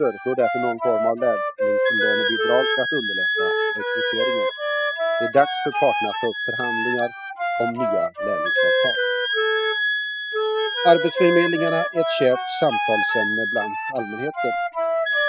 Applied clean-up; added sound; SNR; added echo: classical method spectral subtraction.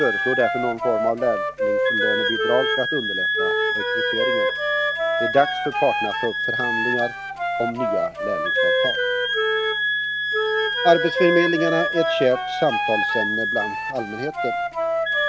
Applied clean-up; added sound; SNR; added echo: none; Wind instrument, woodwind instrument + Wind instrument, woodwind instrument; -3 dB; none.